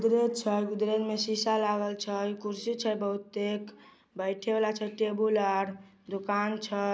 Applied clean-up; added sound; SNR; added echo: none; none; none; none.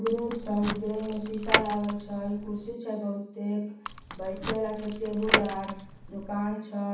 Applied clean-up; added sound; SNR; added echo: none; Door / Car; 1 dB; reverberation time 0.7 s.